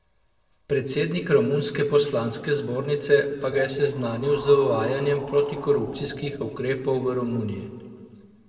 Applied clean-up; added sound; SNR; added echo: neural separator model SepFormer DNS4.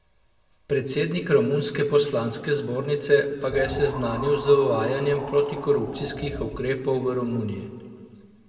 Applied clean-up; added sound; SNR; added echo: none; Wind; 13 dB; reverberation time 1.6 s.